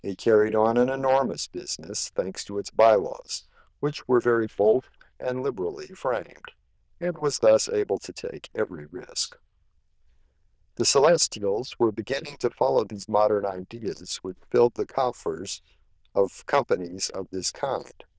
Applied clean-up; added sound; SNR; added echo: neural diffusion model UNIVERSE++.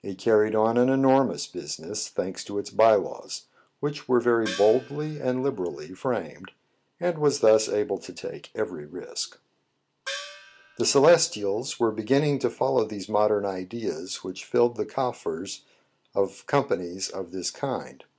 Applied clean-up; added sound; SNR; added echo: none; Gong; 15 dB; none.